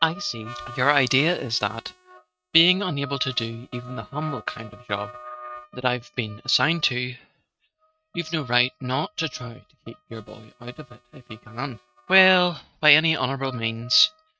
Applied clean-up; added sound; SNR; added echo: neural mask model RNNoise.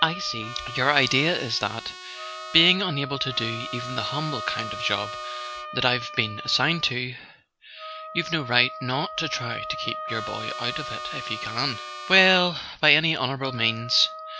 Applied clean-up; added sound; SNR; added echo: none; Wind instrument, woodwind instrument + Trumpet; 10 dB; none.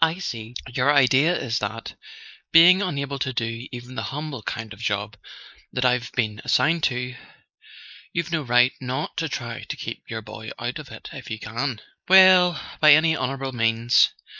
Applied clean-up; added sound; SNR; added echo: neural mask model Resemble Enhance denoiser.